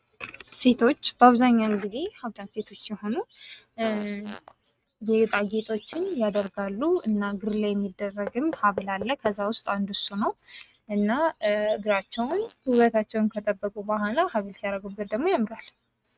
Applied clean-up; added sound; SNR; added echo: neural mask model RNNoise.